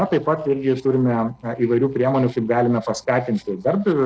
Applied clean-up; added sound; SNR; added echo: neural separator model SepFormer DNS4.